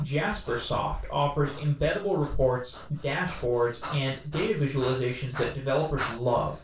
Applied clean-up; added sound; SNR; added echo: none; Breathing; 15 dB; reverberation time 0.2 s.